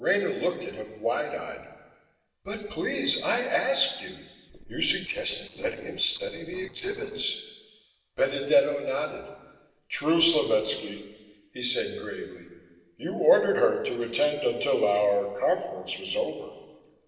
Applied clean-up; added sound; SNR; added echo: neural separator model SepFormer DNS4.